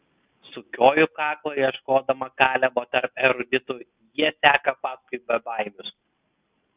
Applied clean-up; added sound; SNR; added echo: none; none; none; none.